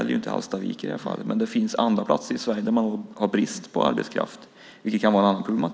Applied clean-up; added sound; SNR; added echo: none; none; none; none.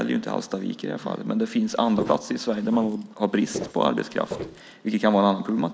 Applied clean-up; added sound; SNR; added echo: neural mask model Resemble Enhance denoiser.